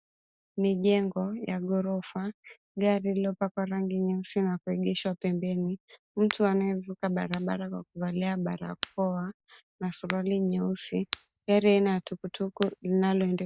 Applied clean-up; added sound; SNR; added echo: neural mask model DeepFilterNet 3.